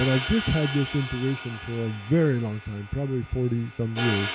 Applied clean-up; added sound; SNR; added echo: none; Crash cymbal; 8 dB; none.